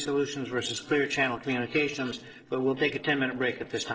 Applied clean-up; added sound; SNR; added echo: neural separator model SepFormer DNS4.